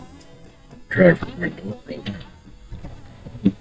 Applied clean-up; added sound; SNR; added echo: neural mask model DeepFilterNet 3.